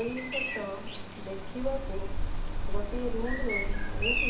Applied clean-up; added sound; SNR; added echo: none; Bird vocalization, bird call, bird song; 7 dB; reverberation time 0.3 s.